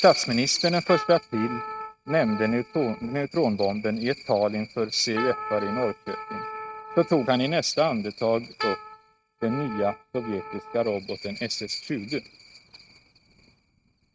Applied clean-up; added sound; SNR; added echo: neural mask model RNNoise.